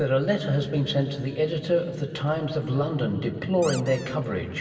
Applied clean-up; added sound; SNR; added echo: none; Squeak; 15 dB; reverberation time 2.7 s.